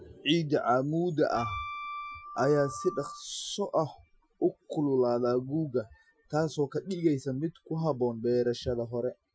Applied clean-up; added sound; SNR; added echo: classical method Wiener filter.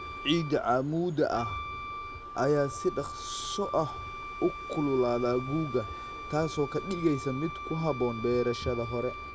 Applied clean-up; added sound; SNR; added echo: none; Wind instrument, woodwind instrument; 10 dB; none.